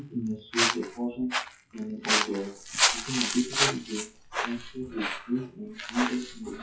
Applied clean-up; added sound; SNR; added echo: classical method WPE with log-MMSE.